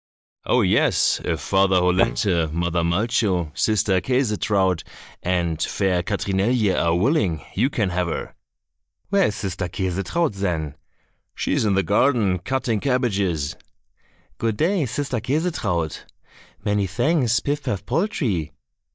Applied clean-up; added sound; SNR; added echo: neural mask model DeepFilterNet 3.